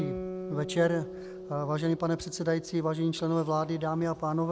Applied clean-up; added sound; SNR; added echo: none; Guitar; 12 dB; none.